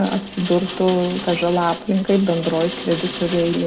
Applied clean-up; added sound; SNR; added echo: none; Rain; 10 dB; none.